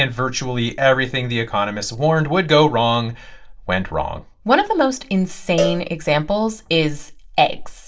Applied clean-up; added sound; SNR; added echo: none; Cowbell; 9 dB; reverberation time 0.2 s.